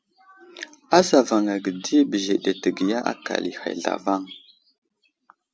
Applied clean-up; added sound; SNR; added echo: none; none; none; none.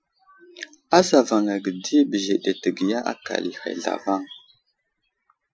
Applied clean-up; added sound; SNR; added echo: classical method Wiener filter.